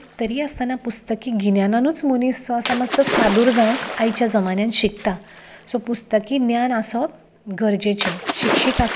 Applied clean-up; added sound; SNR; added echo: none; Splash, splatter; 8 dB; none.